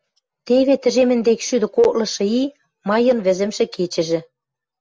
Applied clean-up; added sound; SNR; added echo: none; none; none; none.